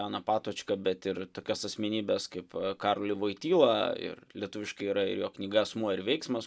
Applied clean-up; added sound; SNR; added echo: none; none; none; none.